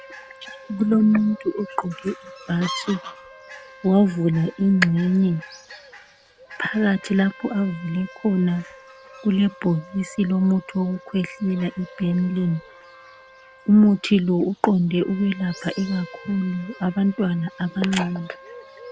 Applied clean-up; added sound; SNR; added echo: none; Trumpet + Fowl; 19 dB; none.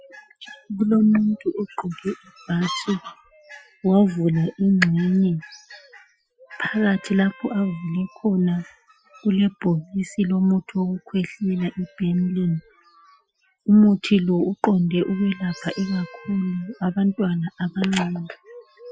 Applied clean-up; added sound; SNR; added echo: classical method Wiener filter.